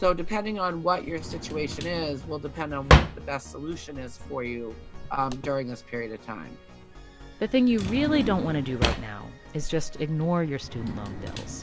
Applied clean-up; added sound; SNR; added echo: none; Drawer open or close; 2 dB; none.